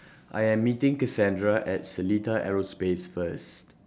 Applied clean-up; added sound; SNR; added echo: none; none; none; none.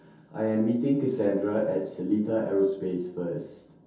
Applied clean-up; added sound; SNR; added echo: none; none; none; reverberation time 0.6 s.